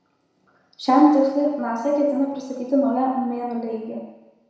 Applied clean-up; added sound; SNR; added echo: none; none; none; reverberation time 1.0 s.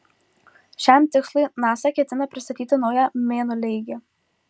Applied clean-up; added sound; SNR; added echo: none; none; none; none.